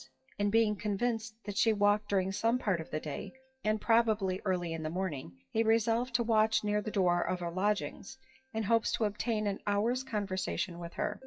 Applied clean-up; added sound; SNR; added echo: classical method WPE with log-MMSE.